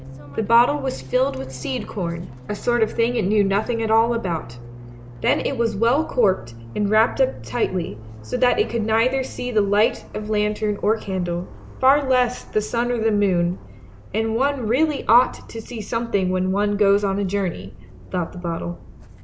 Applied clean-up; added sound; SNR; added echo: none; Fixed-wing aircraft, airplane; 16 dB; none.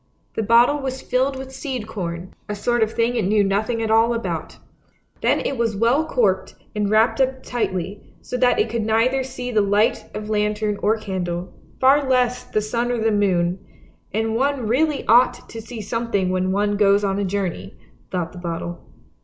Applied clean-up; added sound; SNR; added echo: none; none; none; none.